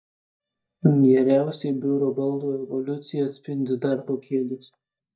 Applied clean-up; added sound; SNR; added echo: neural mask model DeepFilterNet 3.